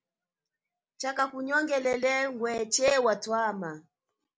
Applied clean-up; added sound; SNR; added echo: none; none; none; none.